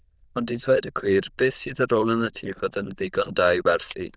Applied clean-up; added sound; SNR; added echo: neural diffusion model UNIVERSE++.